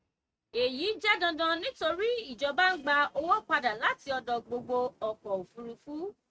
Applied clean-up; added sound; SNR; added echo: neural mask model RNNoise.